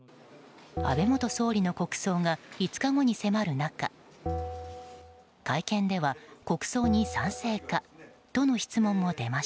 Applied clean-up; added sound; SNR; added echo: none; Bell; 11 dB; none.